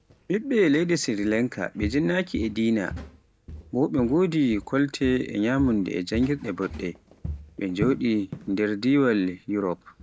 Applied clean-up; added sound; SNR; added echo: none; Walk, footsteps; 15 dB; none.